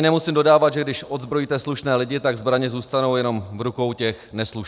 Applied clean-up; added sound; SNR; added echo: none; none; none; none.